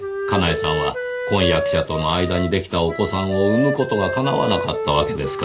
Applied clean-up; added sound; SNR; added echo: none; Wind instrument, woodwind instrument; 4 dB; none.